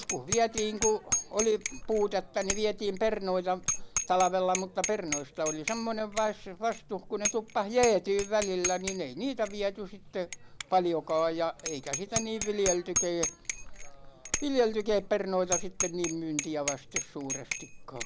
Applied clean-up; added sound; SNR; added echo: none; Bicycle bell; 6 dB; none.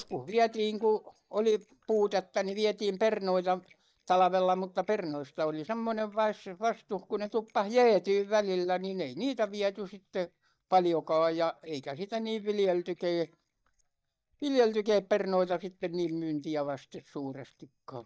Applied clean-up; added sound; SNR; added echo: neural mask model DeepFilterNet 3.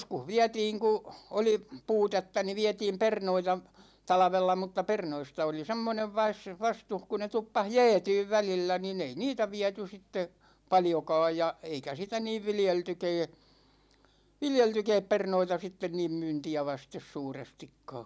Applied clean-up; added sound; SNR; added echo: none; none; none; none.